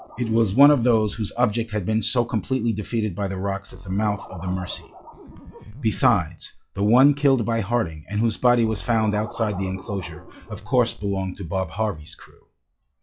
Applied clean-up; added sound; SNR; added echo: classical method log-MMSE.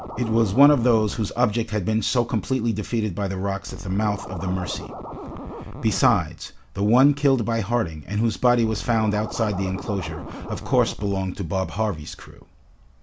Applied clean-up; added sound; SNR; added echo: none; Scratching (performance technique); 13 dB; none.